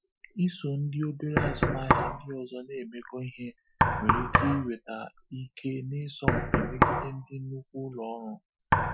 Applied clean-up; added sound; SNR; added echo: classical method Wiener filter.